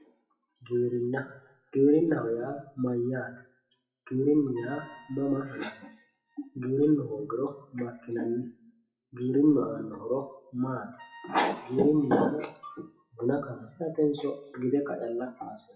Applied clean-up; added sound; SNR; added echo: classical method WPE with log-MMSE.